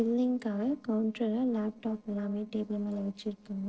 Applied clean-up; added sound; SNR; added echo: neural separator model SepFormer DNS4.